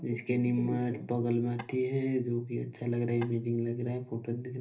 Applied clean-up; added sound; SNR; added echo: none; Tap / Wood; 17 dB; reverberation time 0.3 s.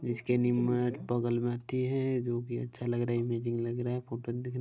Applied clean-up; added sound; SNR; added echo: none; none; none; none.